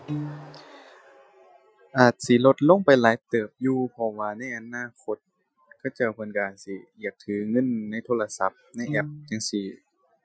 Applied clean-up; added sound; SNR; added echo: classical method Wiener filter.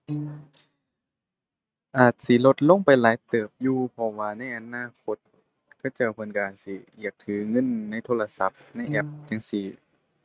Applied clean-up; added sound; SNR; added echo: neural mask model RNNoise.